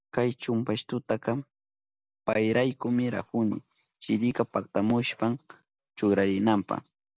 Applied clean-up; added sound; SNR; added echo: none; none; none; none.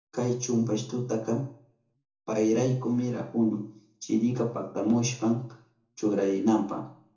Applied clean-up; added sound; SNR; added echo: none; none; none; reverberation time 0.6 s.